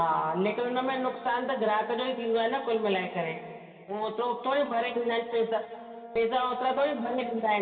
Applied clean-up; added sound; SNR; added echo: none; Brass instrument; 17 dB; reverberation time 2.3 s.